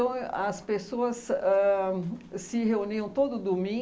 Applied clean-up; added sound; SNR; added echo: none; none; none; none.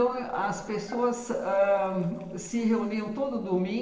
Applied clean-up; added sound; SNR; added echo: neural separator model SepFormer DNS4.